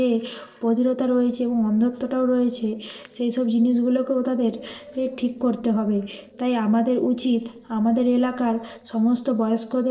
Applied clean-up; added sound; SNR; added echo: neural separator model SepFormer DNS4.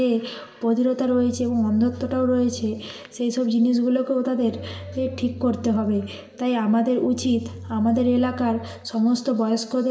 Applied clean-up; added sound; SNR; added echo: none; Bowed string instrument; 16 dB; reverberation time 1.3 s.